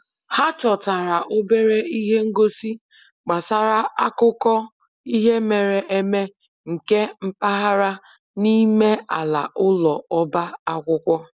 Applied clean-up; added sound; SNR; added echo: none; none; none; none.